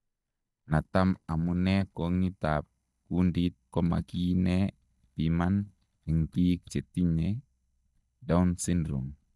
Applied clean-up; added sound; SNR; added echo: neural mask model DeepFilterNet 3.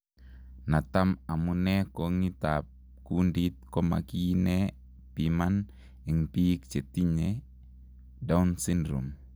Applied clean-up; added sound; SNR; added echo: none; none; none; none.